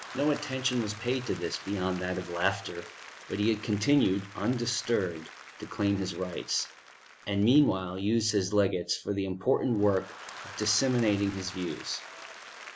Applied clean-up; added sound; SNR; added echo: none; Applause / Crowd; 17 dB; none.